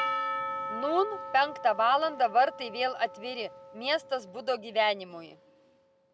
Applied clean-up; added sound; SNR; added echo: none; Percussion; 9 dB; none.